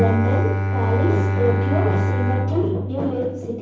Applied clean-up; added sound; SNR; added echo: none; Bowed string instrument; -3 dB; reverberation time 0.9 s.